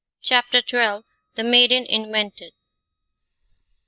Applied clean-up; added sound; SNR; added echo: neural mask model DeepFilterNet 3.